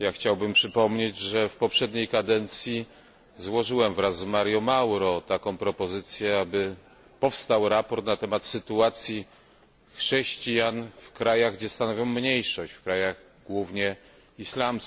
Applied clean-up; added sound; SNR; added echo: none; none; none; none.